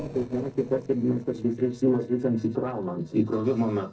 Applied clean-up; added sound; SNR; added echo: neural separator model SepFormer DNS4.